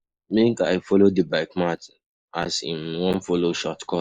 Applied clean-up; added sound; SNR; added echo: neural mask model Resemble Enhance denoiser.